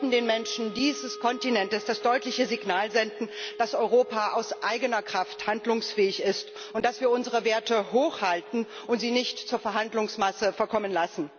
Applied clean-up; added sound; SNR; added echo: none; Wind instrument, woodwind instrument; 16 dB; none.